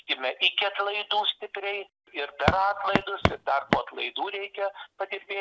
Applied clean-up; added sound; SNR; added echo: none; Walk, footsteps; -2 dB; none.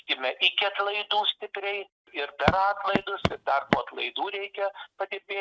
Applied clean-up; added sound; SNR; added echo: neural mask model RNNoise.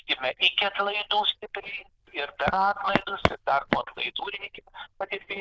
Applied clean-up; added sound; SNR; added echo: neural diffusion model UNIVERSE++.